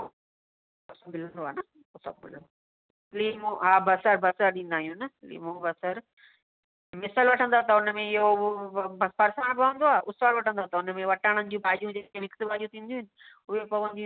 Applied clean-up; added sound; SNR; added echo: none; none; none; none.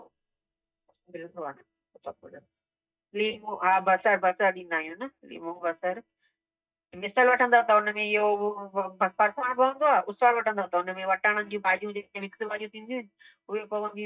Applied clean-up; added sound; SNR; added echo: neural mask model DeepFilterNet 3.